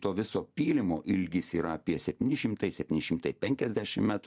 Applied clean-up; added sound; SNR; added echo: none; none; none; none.